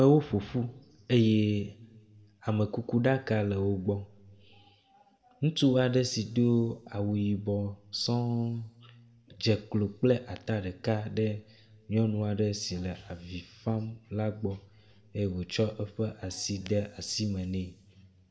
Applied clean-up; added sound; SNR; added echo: none; none; none; reverberation time 0.9 s.